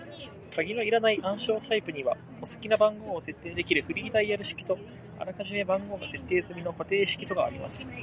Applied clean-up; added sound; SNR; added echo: none; none; none; none.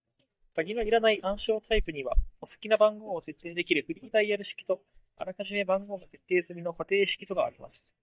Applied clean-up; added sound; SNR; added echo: neural mask model DeepFilterNet 3.